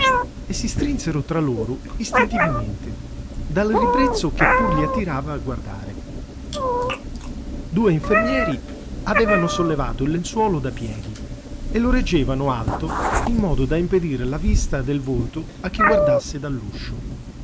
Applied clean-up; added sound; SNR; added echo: none; Meow; -1 dB; none.